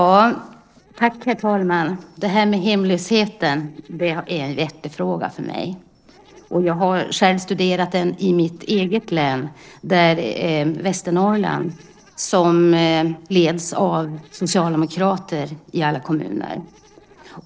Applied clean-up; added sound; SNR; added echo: neural separator model SepFormer DNS4.